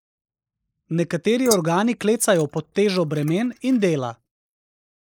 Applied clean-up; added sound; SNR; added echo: neural mask model Resemble Enhance denoiser.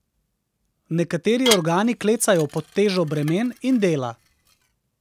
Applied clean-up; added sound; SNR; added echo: none; Dishes, pots, and pans / Glass; 10 dB; none.